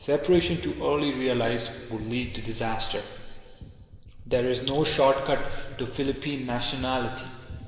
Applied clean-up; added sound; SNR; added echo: none; Gunshot, gunfire; 17 dB; reverberation time 2.9 s.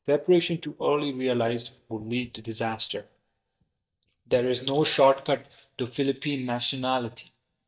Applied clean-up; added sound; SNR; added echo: neural mask model DeepFilterNet 3.